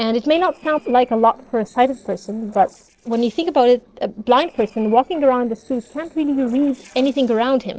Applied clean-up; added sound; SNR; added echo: neural separator model SepFormer DNS4.